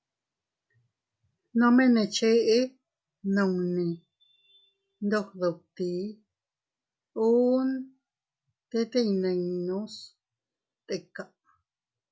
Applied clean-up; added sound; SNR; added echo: none; none; none; none.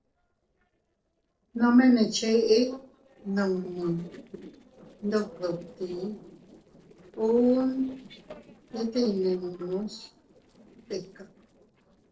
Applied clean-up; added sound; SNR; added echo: neural separator model SepFormer DNS4.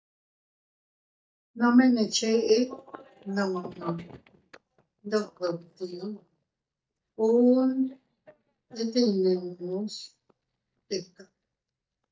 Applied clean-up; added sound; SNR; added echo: neural mask model DeepFilterNet 3.